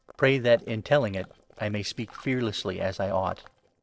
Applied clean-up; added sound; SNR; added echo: neural separator model SepFormer DNS4.